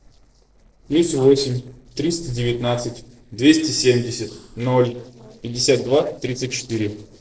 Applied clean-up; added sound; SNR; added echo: neural separator model SepFormer DNS4.